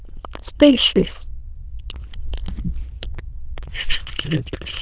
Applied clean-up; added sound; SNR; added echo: neural diffusion model UNIVERSE++.